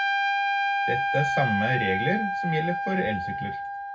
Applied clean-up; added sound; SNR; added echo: none; Trumpet; -2 dB; reverberation time 0.3 s.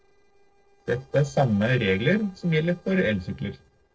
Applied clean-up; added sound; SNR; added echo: neural separator model SepFormer DNS4.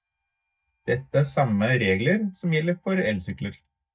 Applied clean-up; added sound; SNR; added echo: neural mask model DeepFilterNet 3.